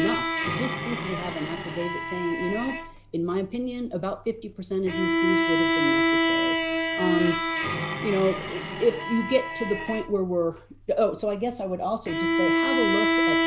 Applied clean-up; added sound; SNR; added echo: none; Bowed string instrument; -1 dB; none.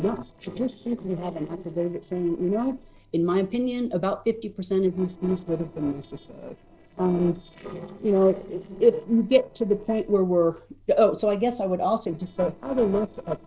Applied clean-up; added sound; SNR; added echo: neural separator model SepFormer DNS4.